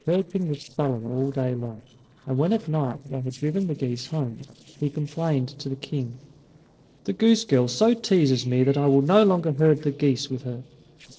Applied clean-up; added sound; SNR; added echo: neural separator model SepFormer DNS4.